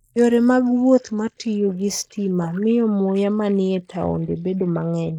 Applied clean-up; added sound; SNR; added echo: neural mask model Resemble Enhance denoiser.